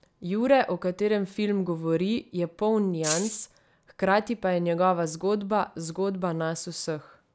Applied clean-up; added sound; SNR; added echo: none; Rattle (instrument); 4 dB; none.